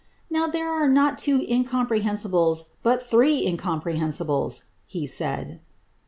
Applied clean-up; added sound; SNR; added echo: none; none; none; none.